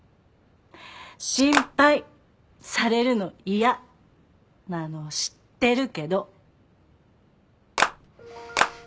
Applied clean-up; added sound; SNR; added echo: none; Clapping; -3 dB; none.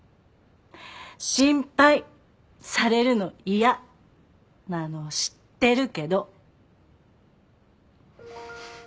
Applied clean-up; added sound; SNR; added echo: none; none; none; none.